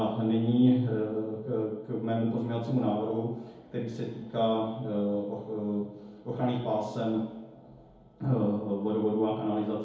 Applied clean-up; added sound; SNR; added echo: none; none; none; reverberation time 1.9 s.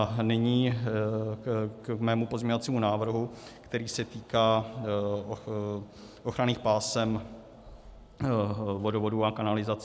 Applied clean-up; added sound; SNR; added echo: none; none; none; none.